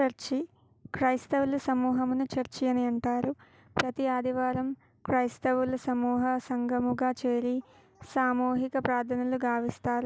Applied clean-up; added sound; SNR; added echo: none; none; none; none.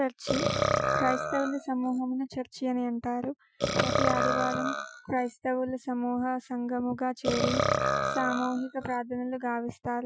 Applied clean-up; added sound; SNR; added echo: classical method Wiener filter.